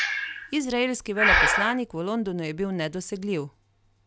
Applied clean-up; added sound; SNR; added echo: none; Breathing; -1 dB; none.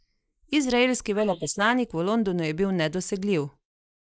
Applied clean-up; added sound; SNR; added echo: neural mask model Resemble Enhance denoiser.